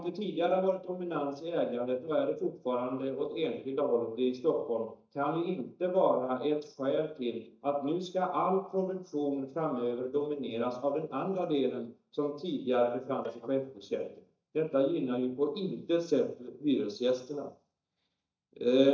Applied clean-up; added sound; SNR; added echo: neural mask model DeepFilterNet 3.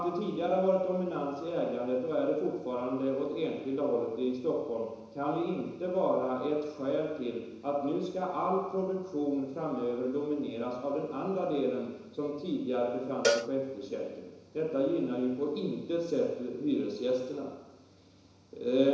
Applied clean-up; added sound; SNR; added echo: none; Cowbell; 4 dB; reverberation time 1.0 s.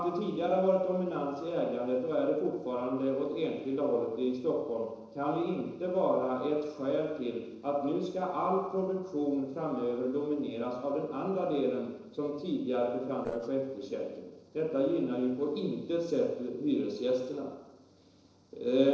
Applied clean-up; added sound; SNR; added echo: neural separator model SepFormer DNS4.